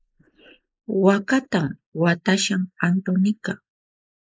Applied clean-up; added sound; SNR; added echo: neural mask model Resemble Enhance denoiser.